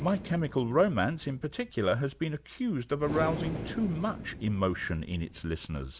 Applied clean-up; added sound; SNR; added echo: none; Breathing; 11 dB; none.